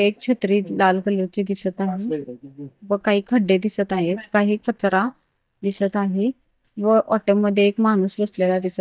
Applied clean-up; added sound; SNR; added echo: neural mask model DeepFilterNet 3.